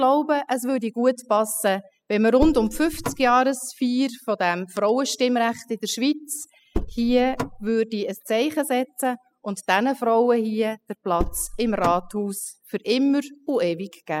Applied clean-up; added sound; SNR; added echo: classical method spectral subtraction.